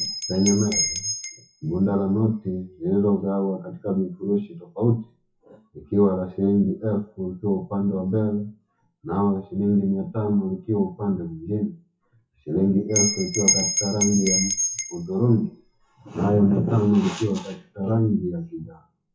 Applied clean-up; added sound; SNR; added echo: classical method WPE with log-MMSE.